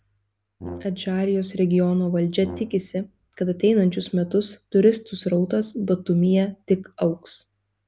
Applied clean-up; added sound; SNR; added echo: none; Brass instrument; 17 dB; none.